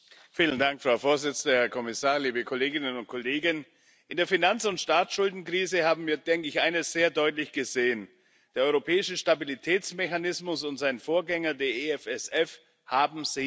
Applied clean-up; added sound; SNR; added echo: none; none; none; none.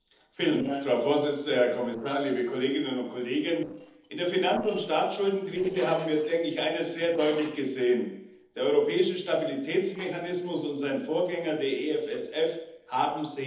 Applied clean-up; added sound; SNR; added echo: neural separator model SepFormer DNS4.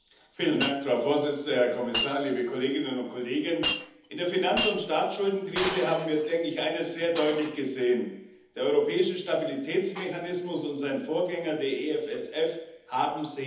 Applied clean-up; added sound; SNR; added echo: none; Shatter; 9 dB; reverberation time 1.3 s.